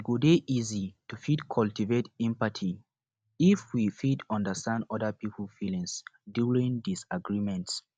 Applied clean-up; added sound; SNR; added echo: none; none; none; none.